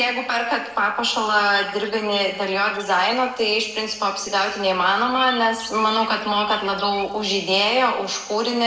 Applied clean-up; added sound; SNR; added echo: neural separator model SepFormer DNS4.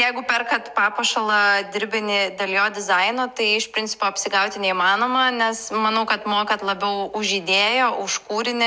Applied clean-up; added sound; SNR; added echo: none; none; none; none.